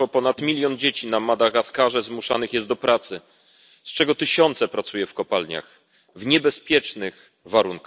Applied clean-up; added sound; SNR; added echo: none; none; none; none.